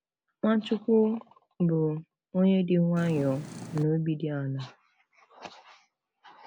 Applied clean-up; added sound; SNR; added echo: none; Purr; 12 dB; none.